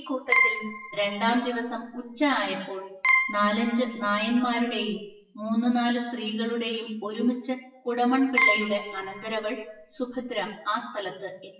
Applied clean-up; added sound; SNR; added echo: classical method WPE with log-MMSE.